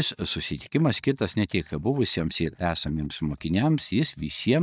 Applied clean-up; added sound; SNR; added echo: neural mask model DeepFilterNet 3.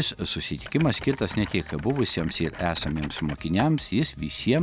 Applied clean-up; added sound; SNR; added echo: none; Typing; 16 dB; none.